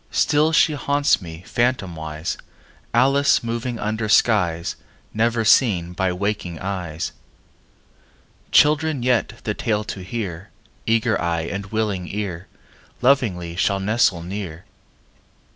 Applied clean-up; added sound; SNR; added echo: none; none; none; none.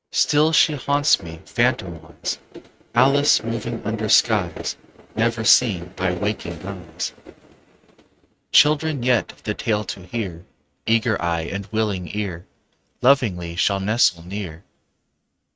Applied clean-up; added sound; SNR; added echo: neural mask model RNNoise.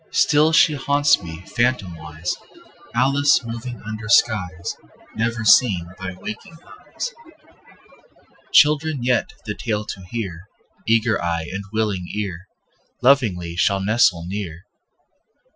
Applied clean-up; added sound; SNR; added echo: classical method Wiener filter.